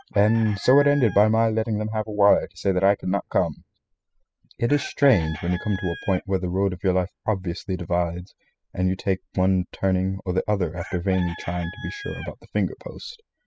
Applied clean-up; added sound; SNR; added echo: classical method spectral subtraction.